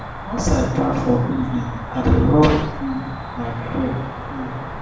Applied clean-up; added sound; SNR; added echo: none; Cricket; 10 dB; reverberation time 0.6 s.